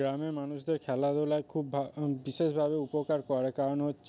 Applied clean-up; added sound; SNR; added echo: none; none; none; none.